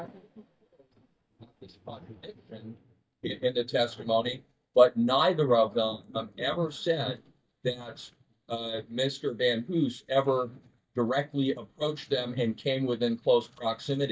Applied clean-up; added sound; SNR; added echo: neural mask model DeepFilterNet 3.